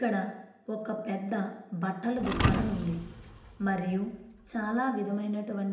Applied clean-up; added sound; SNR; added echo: none; Thump, thud; 2 dB; reverberation time 0.8 s.